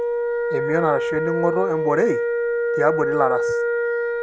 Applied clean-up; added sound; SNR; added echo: none; Wind instrument, woodwind instrument; -3 dB; none.